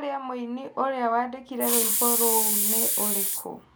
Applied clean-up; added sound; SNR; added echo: none; Hiss; -4 dB; none.